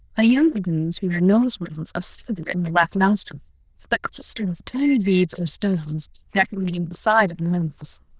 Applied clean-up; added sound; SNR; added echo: neural diffusion model UNIVERSE++.